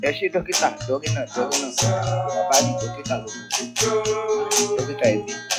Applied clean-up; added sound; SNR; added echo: classical method log-MMSE.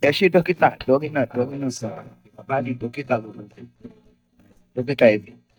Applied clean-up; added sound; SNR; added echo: neural mask model DeepFilterNet 3.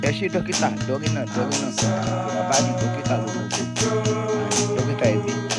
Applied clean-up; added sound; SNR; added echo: none; Acoustic guitar; -5 dB; none.